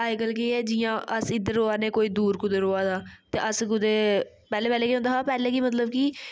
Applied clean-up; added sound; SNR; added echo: none; none; none; none.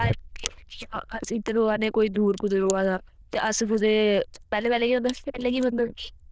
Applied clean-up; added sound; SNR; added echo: neural diffusion model UNIVERSE++.